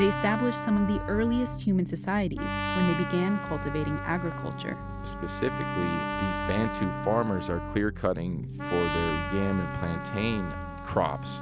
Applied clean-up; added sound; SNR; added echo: none; Trumpet; 7 dB; none.